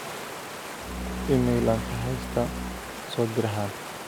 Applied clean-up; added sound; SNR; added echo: none; Water + Bowed string instrument; 5 dB; none.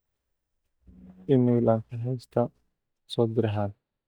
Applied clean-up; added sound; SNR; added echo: neural mask model DeepFilterNet 3.